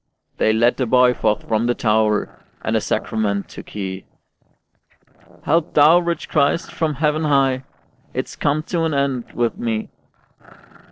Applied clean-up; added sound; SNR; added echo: neural separator model SepFormer DNS4.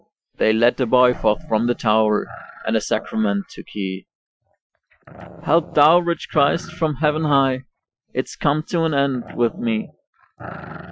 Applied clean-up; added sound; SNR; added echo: classical method Wiener filter.